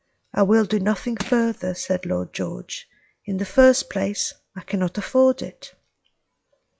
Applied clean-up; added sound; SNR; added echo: classical method log-MMSE.